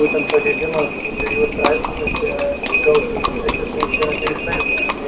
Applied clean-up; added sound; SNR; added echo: none; Livestock, farm animals, working animals; 0 dB; reverberation time 0.3 s.